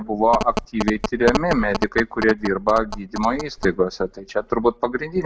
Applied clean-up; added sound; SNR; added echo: none; Telephone; 7 dB; none.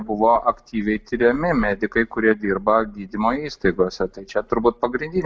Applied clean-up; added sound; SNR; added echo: none; none; none; none.